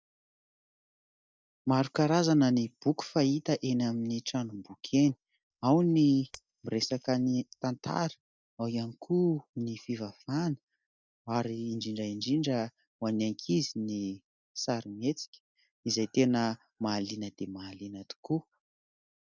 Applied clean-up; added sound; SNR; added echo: neural mask model DeepFilterNet 3.